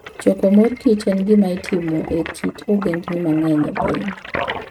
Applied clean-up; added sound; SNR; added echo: neural mask model RNNoise.